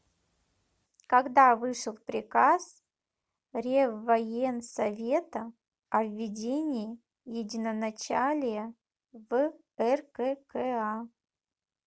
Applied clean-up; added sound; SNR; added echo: none; none; none; none.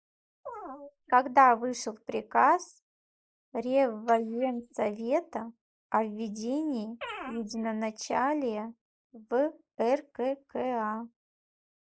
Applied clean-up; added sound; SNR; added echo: neural mask model Resemble Enhance denoiser.